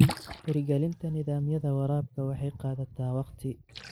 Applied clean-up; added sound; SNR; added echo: neural mask model Resemble Enhance denoiser.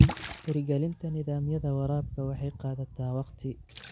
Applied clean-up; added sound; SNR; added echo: none; Splash, splatter; 0 dB; none.